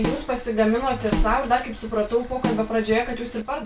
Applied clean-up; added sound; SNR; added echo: none; Snare drum; 8 dB; none.